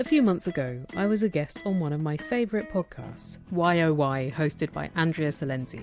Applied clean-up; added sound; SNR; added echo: none; none; none; none.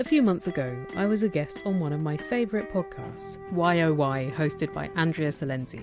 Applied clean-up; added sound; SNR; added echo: none; Wind instrument, woodwind instrument; 16 dB; none.